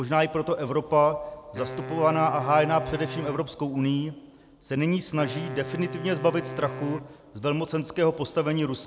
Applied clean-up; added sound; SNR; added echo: none; Wind instrument, woodwind instrument; 12 dB; none.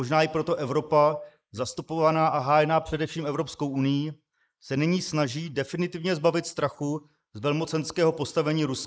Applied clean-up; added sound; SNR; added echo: neural mask model Resemble Enhance denoiser.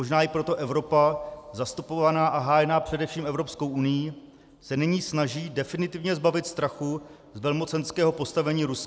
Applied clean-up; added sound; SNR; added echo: none; none; none; none.